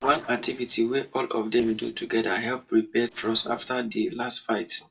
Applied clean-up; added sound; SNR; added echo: neural separator model SepFormer DNS4.